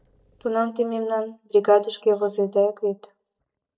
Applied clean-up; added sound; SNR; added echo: neural mask model DeepFilterNet 3.